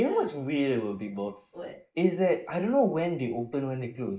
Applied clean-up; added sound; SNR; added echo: neural mask model Resemble Enhance denoiser.